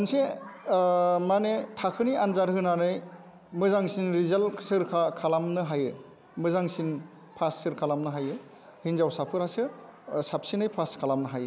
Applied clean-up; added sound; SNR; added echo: none; none; none; none.